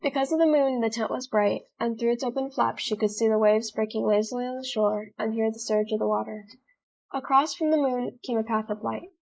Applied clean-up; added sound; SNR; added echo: neural mask model Resemble Enhance denoiser.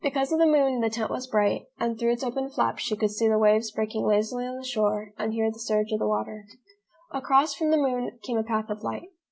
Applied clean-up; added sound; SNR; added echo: none; none; none; none.